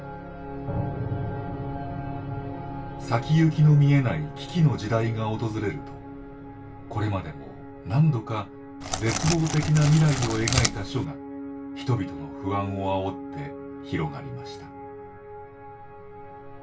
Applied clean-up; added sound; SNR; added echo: none; Crackle; 3 dB; reverberation time 0.2 s.